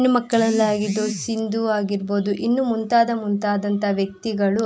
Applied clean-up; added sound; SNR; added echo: none; none; none; none.